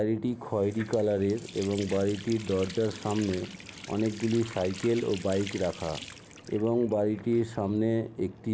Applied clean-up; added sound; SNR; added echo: none; Water tap, faucet; 17 dB; none.